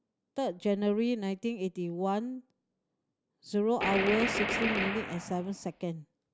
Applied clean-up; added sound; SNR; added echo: none; Gunshot, gunfire; 1 dB; none.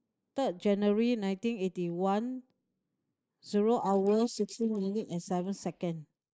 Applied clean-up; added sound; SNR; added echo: neural mask model Resemble Enhance denoiser.